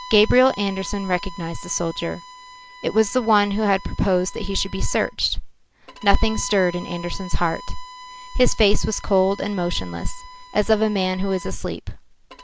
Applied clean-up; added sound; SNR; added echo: none; Bowed string instrument; 19 dB; none.